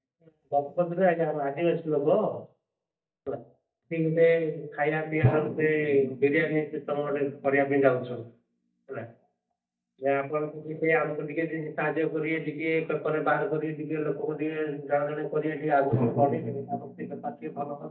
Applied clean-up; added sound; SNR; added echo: neural mask model DeepFilterNet 3.